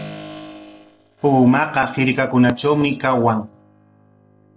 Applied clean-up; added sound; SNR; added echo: neural separator model SepFormer DNS4.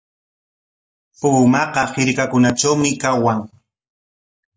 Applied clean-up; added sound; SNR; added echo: none; none; none; none.